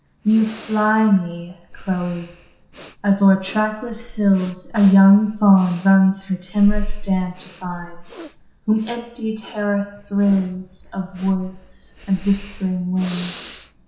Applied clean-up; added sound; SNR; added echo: none; Breathing; 12 dB; reverberation time 0.7 s.